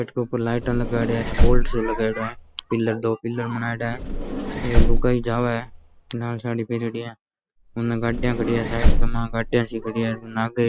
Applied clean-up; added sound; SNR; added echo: none; Vehicle; -3 dB; none.